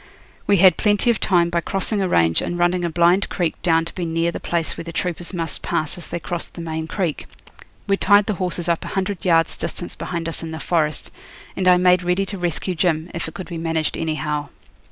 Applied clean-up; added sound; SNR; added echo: none; none; none; none.